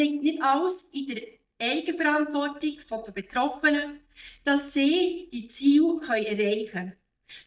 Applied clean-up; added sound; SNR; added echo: neural mask model DeepFilterNet 3.